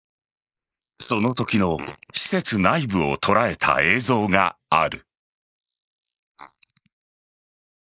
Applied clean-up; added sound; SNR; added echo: neural mask model Resemble Enhance denoiser.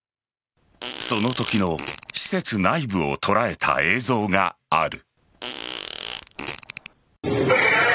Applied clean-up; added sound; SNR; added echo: none; Fart; 12 dB; none.